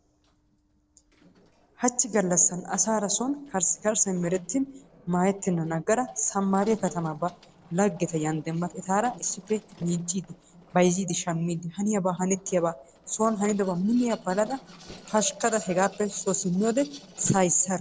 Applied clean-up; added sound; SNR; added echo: neural separator model SepFormer DNS4.